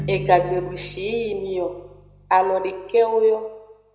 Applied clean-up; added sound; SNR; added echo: none; Bowed string instrument; 15 dB; reverberation time 0.8 s.